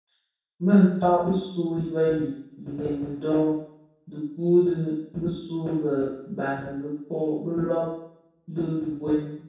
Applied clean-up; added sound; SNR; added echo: none; none; none; reverberation time 0.7 s.